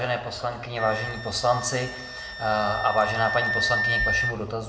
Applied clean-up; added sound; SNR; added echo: none; Wind instrument, woodwind instrument; 3 dB; reverberation time 0.7 s.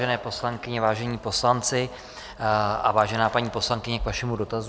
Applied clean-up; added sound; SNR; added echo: none; none; none; none.